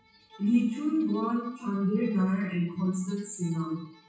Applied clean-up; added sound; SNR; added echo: classical method WPE with log-MMSE.